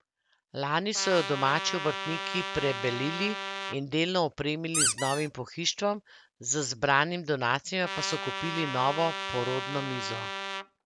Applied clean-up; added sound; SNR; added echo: none; Squeak + Trumpet; 4 dB; none.